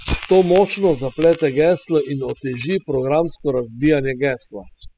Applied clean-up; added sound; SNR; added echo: classical method spectral subtraction.